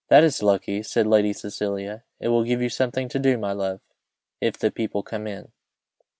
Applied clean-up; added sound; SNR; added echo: none; none; none; none.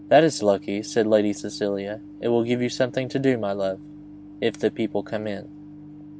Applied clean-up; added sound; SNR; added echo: none; Microwave oven; 17 dB; none.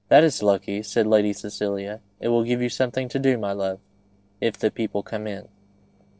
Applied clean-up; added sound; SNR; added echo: neural separator model SepFormer DNS4.